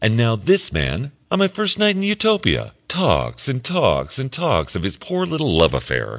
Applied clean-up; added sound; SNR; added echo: none; none; none; none.